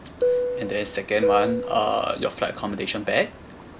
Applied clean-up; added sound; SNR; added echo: none; Fixed-wing aircraft, airplane; 2 dB; none.